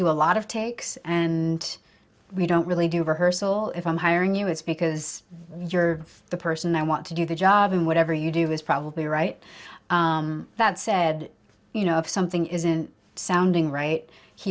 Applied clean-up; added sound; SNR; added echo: none; none; none; none.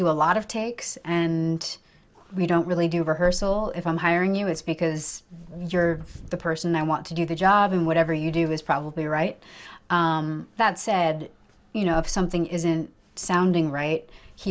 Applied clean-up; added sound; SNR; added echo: none; Wind / Car; 17 dB; none.